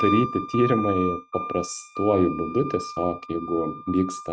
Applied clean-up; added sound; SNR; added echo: neural mask model RNNoise.